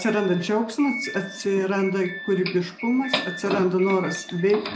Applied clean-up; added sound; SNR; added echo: none; Doorbell; 10 dB; none.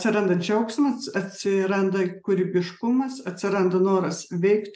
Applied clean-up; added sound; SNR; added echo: none; none; none; none.